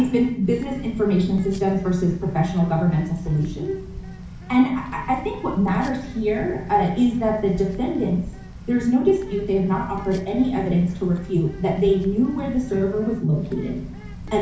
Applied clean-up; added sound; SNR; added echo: none; Bird; 15 dB; reverberation time 0.6 s.